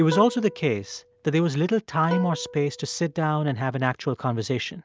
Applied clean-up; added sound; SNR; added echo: none; Plucked string instrument; 13 dB; none.